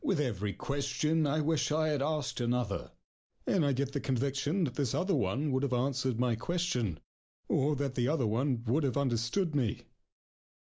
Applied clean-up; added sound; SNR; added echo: none; none; none; none.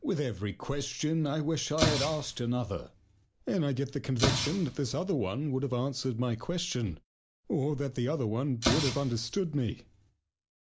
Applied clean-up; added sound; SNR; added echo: none; Explosion; 4 dB; none.